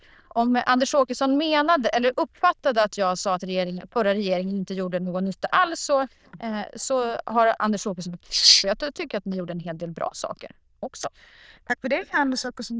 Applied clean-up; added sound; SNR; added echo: neural diffusion model UNIVERSE++.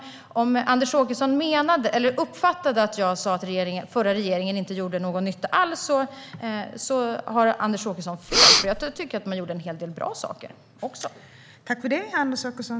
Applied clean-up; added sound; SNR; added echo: none; Breathing; -5 dB; none.